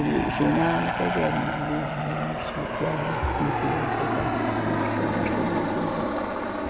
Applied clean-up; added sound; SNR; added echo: none; Aircraft; -2 dB; none.